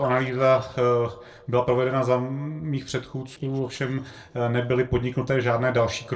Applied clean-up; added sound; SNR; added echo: neural separator model SepFormer DNS4.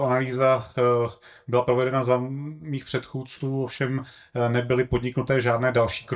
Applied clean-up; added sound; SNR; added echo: neural mask model DeepFilterNet 3.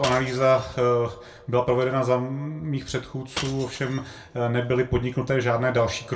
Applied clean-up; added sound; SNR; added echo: none; Shatter / Crushing; 17 dB; reverberation time 0.2 s.